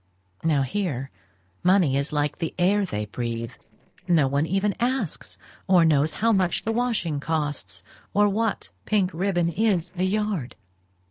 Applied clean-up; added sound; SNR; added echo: neural separator model SepFormer DNS4.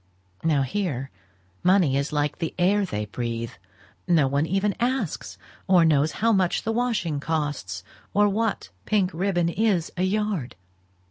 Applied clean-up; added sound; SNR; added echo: none; none; none; none.